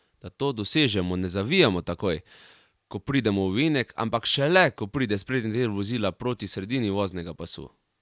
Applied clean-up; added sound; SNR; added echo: none; none; none; none.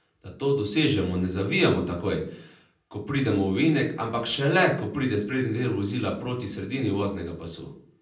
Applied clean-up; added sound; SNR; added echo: none; none; none; reverberation time 0.6 s.